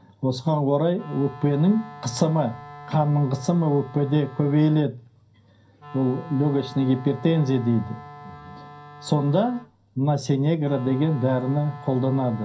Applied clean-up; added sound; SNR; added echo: none; Wind instrument, woodwind instrument; 19 dB; reverberation time 0.3 s.